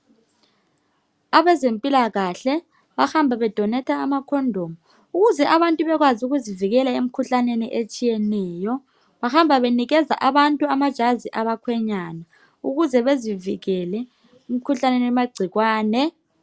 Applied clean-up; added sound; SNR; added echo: none; none; none; none.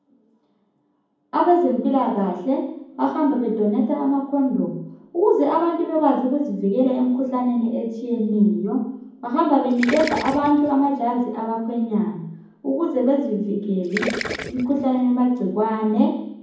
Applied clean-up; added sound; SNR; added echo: none; Gurgling; 10 dB; reverberation time 1.2 s.